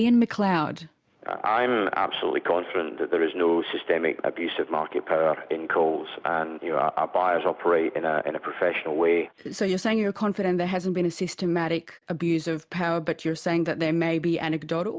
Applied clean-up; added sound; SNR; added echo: none; none; none; none.